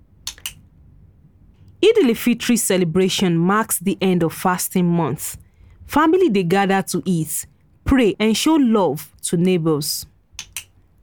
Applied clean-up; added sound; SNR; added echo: none; none; none; none.